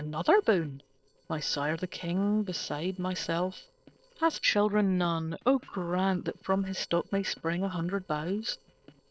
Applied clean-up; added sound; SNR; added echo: neural separator model SepFormer DNS4.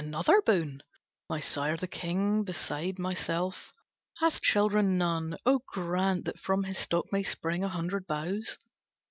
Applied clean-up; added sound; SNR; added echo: none; none; none; none.